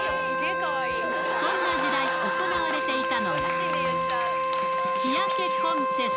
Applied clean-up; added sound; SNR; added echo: none; Wind instrument, woodwind instrument; -4 dB; none.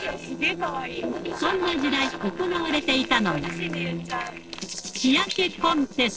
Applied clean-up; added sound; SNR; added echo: neural separator model SepFormer DNS4.